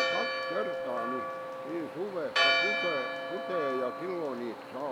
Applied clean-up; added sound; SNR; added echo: none; Church bell; -4 dB; none.